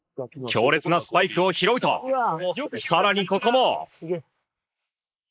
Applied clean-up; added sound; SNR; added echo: neural mask model Resemble Enhance denoiser.